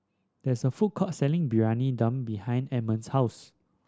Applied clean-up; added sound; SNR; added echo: none; none; none; none.